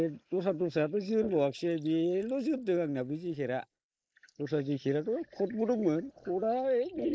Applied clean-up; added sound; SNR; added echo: neural mask model Resemble Enhance denoiser.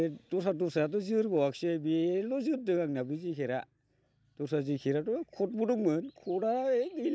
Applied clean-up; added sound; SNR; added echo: none; none; none; none.